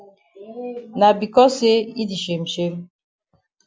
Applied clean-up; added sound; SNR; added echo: none; none; none; none.